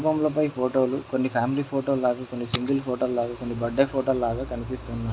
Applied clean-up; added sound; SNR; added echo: none; none; none; none.